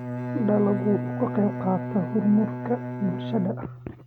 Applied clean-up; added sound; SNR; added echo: none; Bowed string instrument; 5 dB; none.